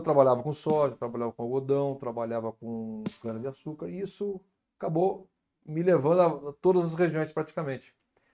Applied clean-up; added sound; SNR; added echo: neural mask model RNNoise.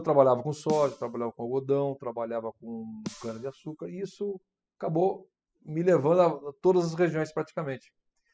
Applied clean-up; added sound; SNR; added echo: classical method spectral subtraction.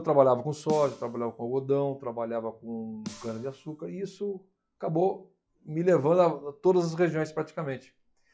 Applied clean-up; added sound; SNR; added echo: classical method log-MMSE.